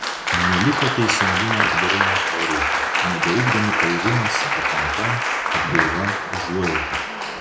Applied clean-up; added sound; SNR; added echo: none; Applause; -4 dB; none.